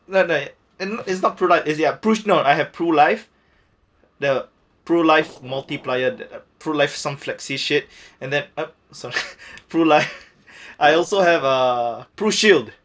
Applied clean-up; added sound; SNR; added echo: neural separator model SepFormer DNS4.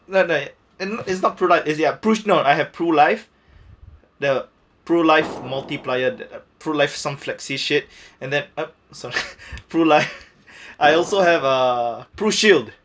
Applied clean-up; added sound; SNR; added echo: none; Fireworks; 15 dB; none.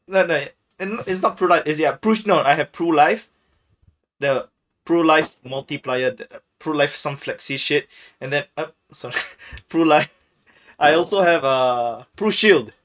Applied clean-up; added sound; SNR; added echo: neural mask model RNNoise.